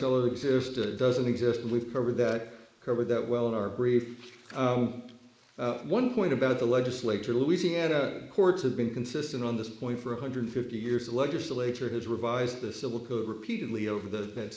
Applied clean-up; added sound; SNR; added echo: neural mask model Resemble Enhance denoiser.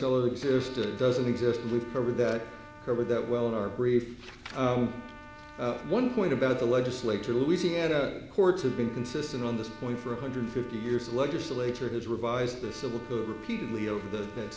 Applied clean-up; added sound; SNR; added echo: none; Trumpet; 20 dB; none.